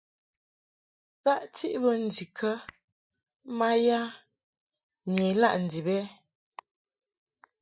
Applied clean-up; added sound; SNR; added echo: neural mask model DeepFilterNet 3.